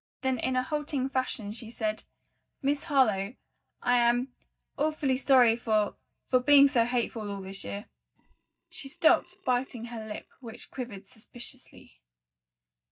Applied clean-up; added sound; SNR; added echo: neural mask model DeepFilterNet 3.